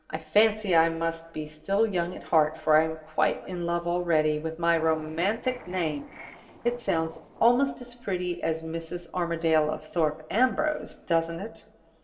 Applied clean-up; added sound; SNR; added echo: neural separator model SepFormer DNS4.